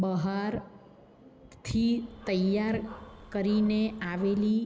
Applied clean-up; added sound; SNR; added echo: none; Dog; 20 dB; none.